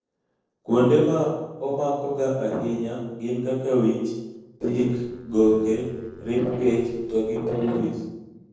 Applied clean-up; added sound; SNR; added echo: neural separator model SepFormer DNS4.